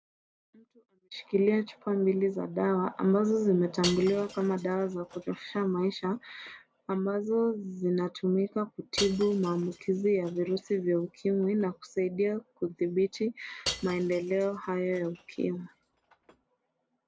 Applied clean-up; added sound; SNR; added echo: none; Shatter / Crushing; 13 dB; none.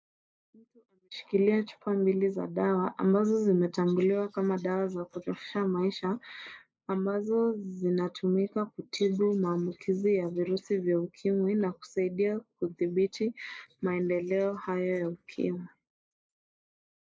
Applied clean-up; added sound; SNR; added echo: neural mask model Resemble Enhance denoiser.